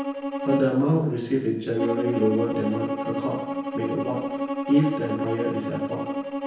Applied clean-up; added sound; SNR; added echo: none; Bowed string instrument; 4 dB; reverberation time 0.9 s.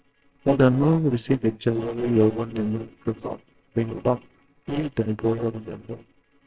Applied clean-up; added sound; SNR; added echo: neural separator model SepFormer WHAMR!.